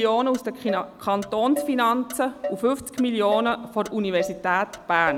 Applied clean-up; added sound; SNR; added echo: none; Motor vehicle (road); 11 dB; none.